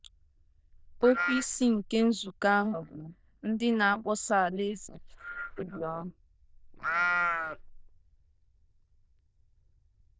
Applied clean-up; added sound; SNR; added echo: neural diffusion model UNIVERSE++.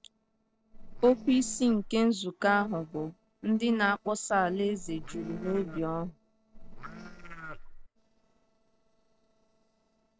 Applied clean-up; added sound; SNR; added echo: neural separator model SepFormer DNS4.